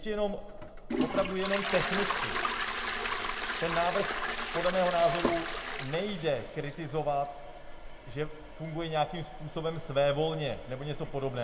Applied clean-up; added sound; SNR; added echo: none; Toilet flush; 3 dB; reverberation time 2.0 s.